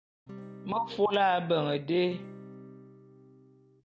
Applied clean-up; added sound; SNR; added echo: none; Acoustic guitar / Strum; 17 dB; none.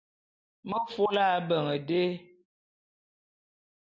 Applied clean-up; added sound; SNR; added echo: none; none; none; none.